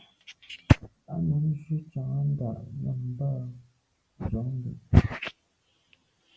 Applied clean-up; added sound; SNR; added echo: none; none; none; none.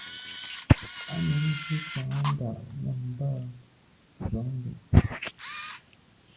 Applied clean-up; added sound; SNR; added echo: none; Camera; 7 dB; none.